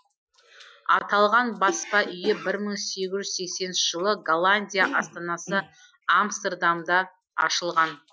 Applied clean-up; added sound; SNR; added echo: classical method Wiener filter.